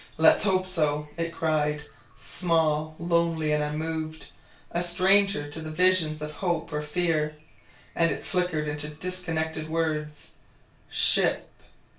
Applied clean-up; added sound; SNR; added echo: none; Chime; 11 dB; reverberation time 0.3 s.